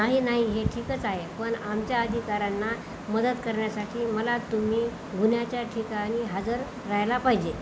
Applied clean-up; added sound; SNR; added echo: none; none; none; none.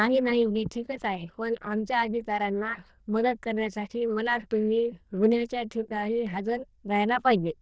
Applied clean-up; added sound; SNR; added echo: neural diffusion model UNIVERSE++.